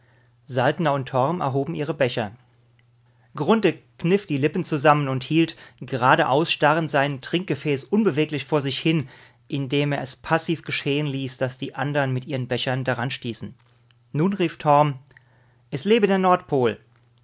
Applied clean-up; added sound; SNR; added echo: none; none; none; none.